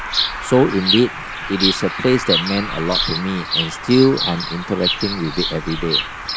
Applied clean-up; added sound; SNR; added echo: none; Bird vocalization, bird call, bird song; 3 dB; none.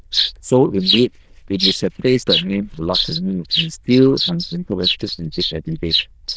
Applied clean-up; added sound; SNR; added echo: neural diffusion model UNIVERSE++.